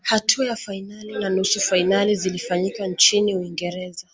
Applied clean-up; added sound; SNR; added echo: none; none; none; none.